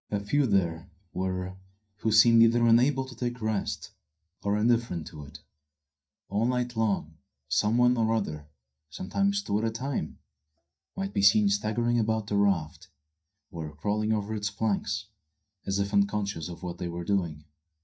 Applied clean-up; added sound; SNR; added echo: neural mask model DeepFilterNet 3.